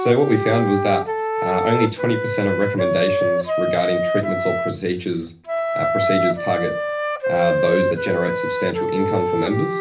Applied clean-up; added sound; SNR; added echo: none; Wind instrument, woodwind instrument; 0 dB; reverberation time 0.3 s.